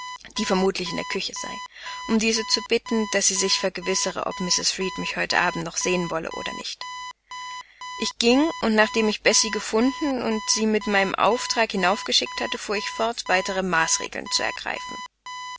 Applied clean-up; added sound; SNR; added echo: none; Alarm; 12 dB; none.